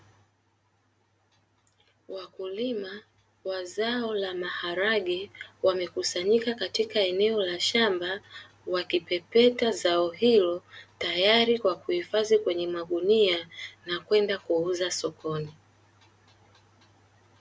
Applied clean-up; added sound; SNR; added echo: none; none; none; none.